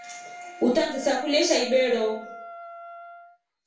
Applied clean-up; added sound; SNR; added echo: none; Wind instrument, woodwind instrument; 16 dB; reverberation time 0.3 s.